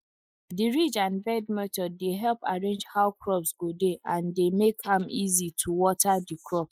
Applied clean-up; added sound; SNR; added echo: neural mask model Resemble Enhance denoiser.